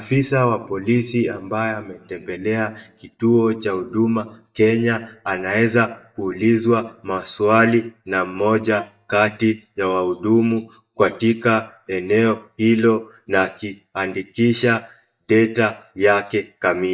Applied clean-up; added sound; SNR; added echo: neural mask model DeepFilterNet 3.